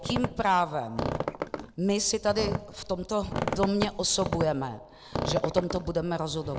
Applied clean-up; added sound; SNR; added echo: none; Squeak; 5 dB; none.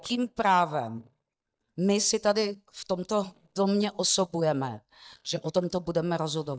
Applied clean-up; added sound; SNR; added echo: neural mask model DeepFilterNet 3.